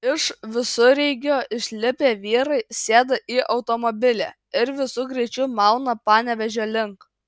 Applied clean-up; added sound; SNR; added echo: none; none; none; none.